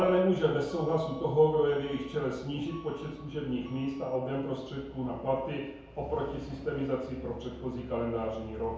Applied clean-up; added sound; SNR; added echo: none; Alarm / Truck; 17 dB; reverberation time 0.9 s.